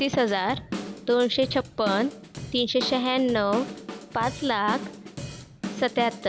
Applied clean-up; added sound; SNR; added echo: none; Drum / Drum kit; 11 dB; none.